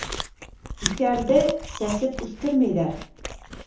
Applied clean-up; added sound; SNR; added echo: none; Chewing, mastication; 10 dB; reverberation time 0.6 s.